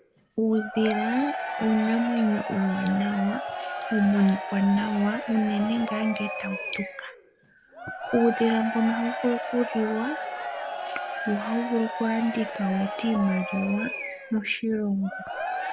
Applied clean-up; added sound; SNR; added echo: none; Crowd / Cheering; 7 dB; none.